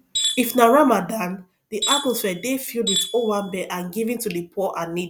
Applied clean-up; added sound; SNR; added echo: none; Tools; 5 dB; none.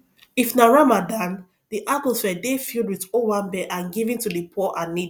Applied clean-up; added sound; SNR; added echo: none; none; none; none.